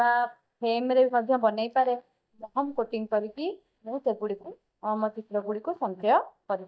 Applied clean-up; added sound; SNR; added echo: neural mask model DeepFilterNet 3.